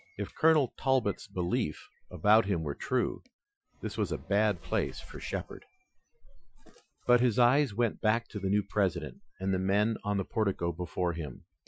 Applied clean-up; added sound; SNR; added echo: classical method Wiener filter.